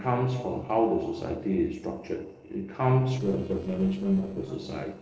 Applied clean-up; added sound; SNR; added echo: neural separator model SepFormer DNS4.